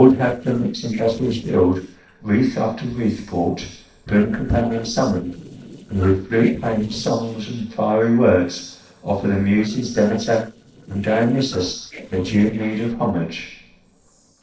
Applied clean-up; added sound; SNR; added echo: neural separator model SepFormer DNS4.